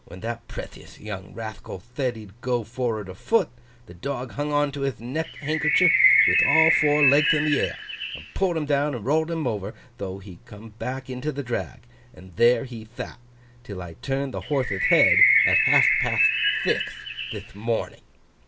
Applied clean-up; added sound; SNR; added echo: none; Bird; -4 dB; none.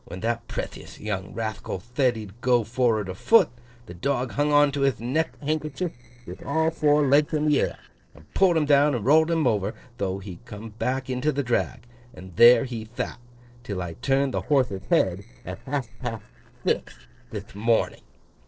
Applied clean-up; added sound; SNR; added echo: neural separator model SepFormer DNS4.